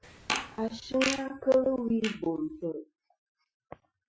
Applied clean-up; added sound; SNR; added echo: classical method Wiener filter.